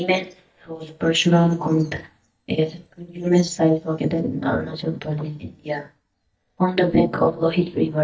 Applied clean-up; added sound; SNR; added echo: neural mask model DeepFilterNet 3.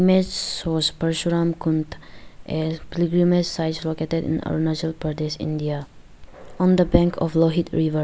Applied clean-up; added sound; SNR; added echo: none; none; none; none.